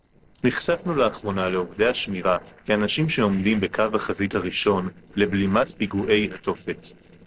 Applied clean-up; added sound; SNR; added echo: neural separator model SepFormer DNS4.